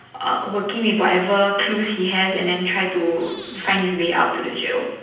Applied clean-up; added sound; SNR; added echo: none; Squeak / Cupboard open or close; 18 dB; reverberation time 0.9 s.